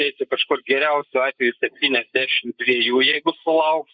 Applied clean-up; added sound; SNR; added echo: neural mask model Resemble Enhance denoiser.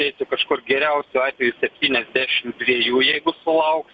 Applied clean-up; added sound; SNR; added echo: none; none; none; none.